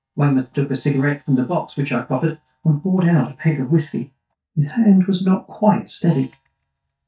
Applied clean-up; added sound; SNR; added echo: neural mask model DeepFilterNet 3.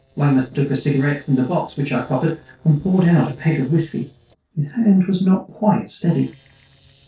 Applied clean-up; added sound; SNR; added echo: neural separator model SepFormer DNS4.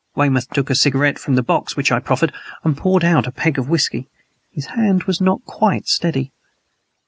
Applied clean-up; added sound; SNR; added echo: none; none; none; none.